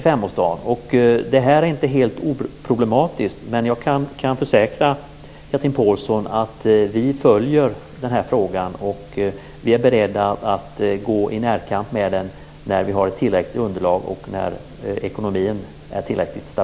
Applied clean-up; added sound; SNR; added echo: none; none; none; none.